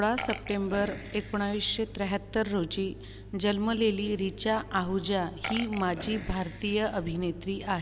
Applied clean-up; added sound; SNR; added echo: none; Burping, eructation; 12 dB; none.